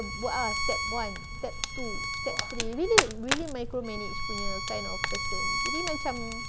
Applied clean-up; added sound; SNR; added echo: none; Fire + Bowed string instrument; -3 dB; none.